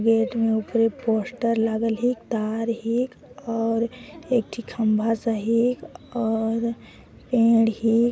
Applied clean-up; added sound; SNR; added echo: none; none; none; none.